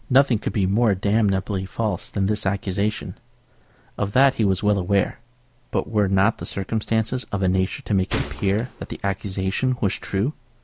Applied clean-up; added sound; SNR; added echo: none; Gunshot, gunfire; 11 dB; none.